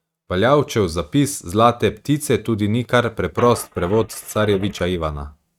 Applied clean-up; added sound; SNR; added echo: neural mask model RNNoise.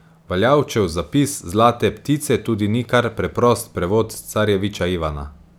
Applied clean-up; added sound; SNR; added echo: none; none; none; none.